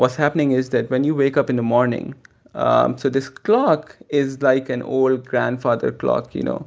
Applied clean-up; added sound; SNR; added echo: none; none; none; none.